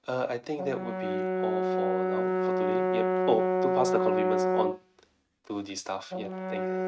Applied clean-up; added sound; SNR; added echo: neural mask model RNNoise.